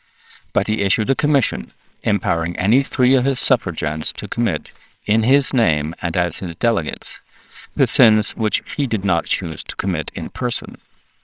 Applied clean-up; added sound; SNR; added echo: neural separator model SepFormer WHAMR!.